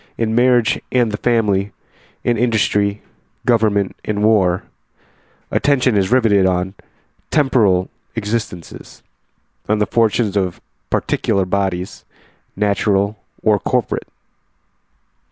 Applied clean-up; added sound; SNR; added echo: none; none; none; none.